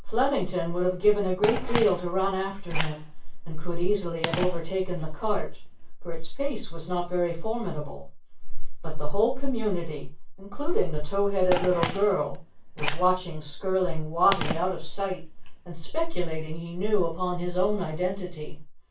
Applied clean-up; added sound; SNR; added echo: none; Telephone; 16 dB; reverberation time 0.2 s.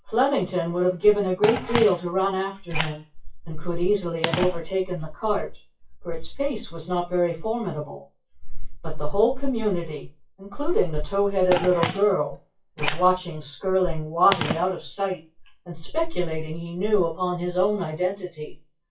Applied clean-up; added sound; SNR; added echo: classical method WPE with log-MMSE.